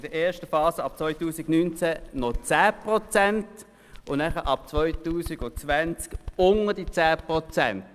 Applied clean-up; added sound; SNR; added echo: none; Bird; 13 dB; none.